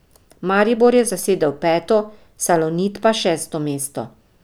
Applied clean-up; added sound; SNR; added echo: none; none; none; none.